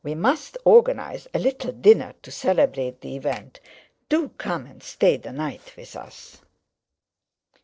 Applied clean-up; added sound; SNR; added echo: neural separator model SepFormer DNS4.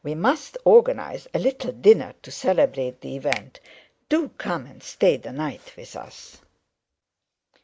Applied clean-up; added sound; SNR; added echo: none; Finger snapping; 16 dB; none.